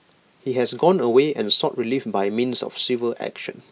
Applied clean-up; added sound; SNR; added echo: none; none; none; none.